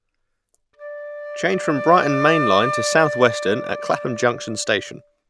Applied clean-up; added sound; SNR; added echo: none; Wind instrument, woodwind instrument; 6 dB; none.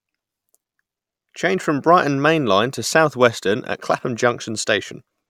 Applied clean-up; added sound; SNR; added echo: none; none; none; none.